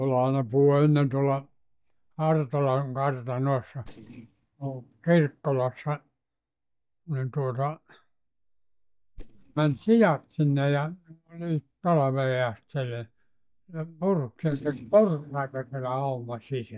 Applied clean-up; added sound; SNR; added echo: neural mask model DeepFilterNet 3.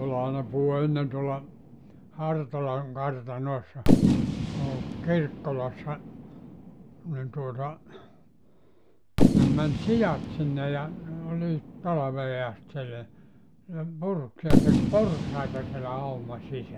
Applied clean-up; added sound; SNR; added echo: none; Fireworks; -2 dB; none.